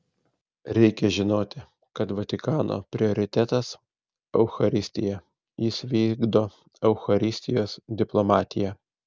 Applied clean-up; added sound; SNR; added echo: none; none; none; none.